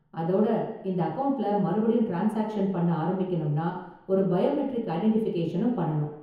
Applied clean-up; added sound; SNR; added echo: none; none; none; reverberation time 1.0 s.